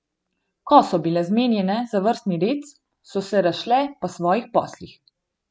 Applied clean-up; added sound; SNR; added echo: none; none; none; none.